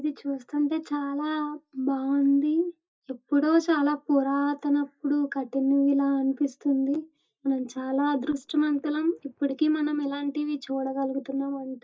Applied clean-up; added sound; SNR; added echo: neural mask model DeepFilterNet 3.